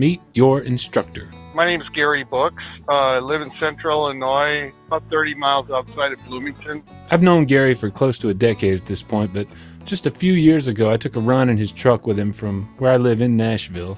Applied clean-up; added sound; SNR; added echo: none; none; none; none.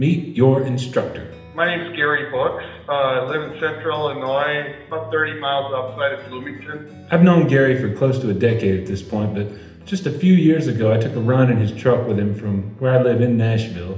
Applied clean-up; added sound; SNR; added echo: none; none; none; reverberation time 0.8 s.